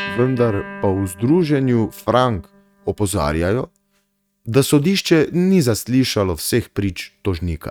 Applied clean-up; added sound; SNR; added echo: neural mask model RNNoise.